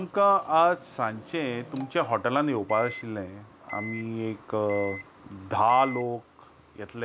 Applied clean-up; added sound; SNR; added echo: none; Microwave oven; 17 dB; none.